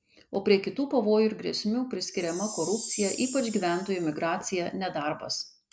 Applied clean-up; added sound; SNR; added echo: none; Chime; 14 dB; none.